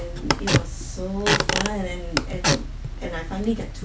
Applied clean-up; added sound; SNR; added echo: none; Squeak / Wood; -4 dB; none.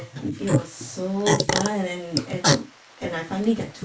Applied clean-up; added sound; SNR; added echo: neural mask model Resemble Enhance denoiser.